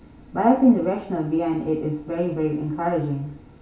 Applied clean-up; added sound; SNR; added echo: none; none; none; reverberation time 0.4 s.